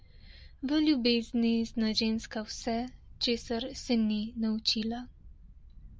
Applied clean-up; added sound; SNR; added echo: none; Wind; 19 dB; none.